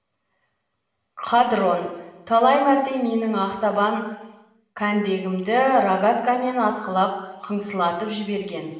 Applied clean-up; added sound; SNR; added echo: none; none; none; reverberation time 1.0 s.